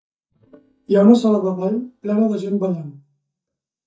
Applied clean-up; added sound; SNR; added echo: neural mask model DeepFilterNet 3.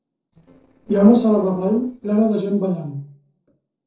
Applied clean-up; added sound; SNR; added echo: neural separator model SepFormer DNS4.